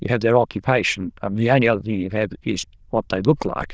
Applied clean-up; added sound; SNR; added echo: neural diffusion model UNIVERSE++.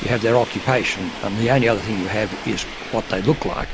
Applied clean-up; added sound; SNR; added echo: none; Subway, metro, underground; 11 dB; none.